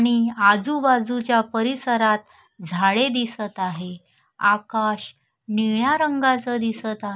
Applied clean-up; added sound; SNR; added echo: none; none; none; none.